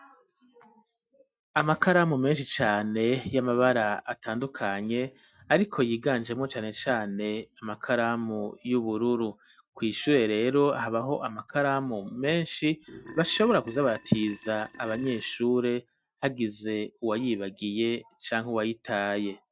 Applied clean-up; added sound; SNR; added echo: neural mask model RNNoise.